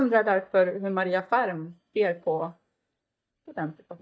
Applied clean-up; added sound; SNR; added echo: neural mask model DeepFilterNet 3.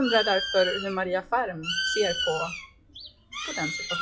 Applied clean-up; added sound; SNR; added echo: classical method WPE with log-MMSE.